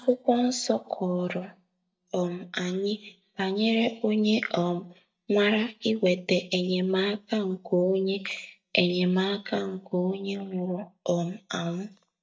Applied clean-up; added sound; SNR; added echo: neural mask model DeepFilterNet 3.